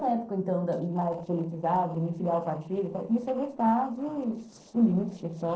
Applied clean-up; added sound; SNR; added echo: neural separator model SepFormer DNS4.